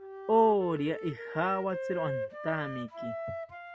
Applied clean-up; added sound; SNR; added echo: none; Wind instrument, woodwind instrument; 8 dB; none.